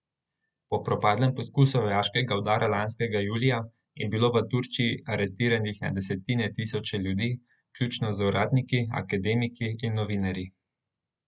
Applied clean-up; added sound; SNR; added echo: none; none; none; none.